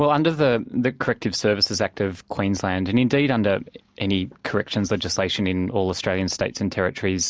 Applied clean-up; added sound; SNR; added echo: none; none; none; none.